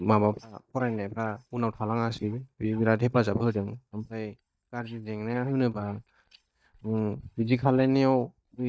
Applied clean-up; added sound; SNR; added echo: neural mask model DeepFilterNet 3.